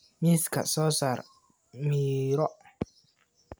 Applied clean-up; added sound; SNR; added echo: none; none; none; none.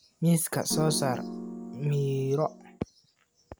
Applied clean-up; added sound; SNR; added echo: none; Piano; 7 dB; none.